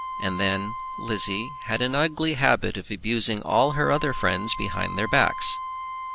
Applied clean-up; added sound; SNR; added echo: none; Wind instrument, woodwind instrument; 12 dB; none.